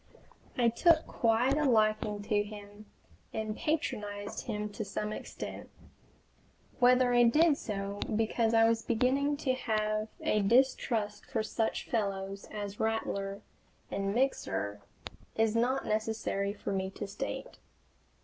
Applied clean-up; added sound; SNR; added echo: none; none; none; none.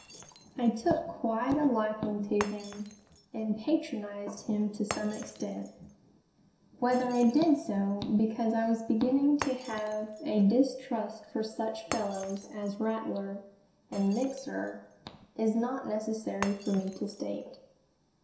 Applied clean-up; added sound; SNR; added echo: none; Shatter; 17 dB; reverberation time 0.7 s.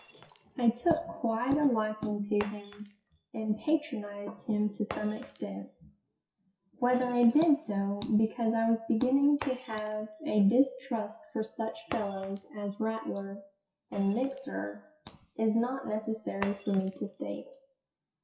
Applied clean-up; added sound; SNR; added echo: classical method WPE with log-MMSE.